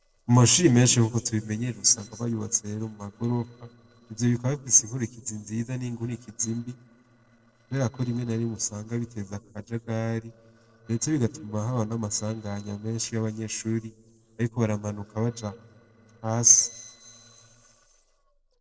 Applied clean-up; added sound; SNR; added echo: neural separator model SepFormer DNS4.